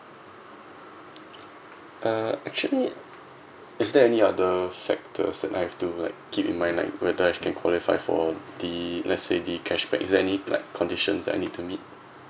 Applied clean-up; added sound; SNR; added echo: none; none; none; none.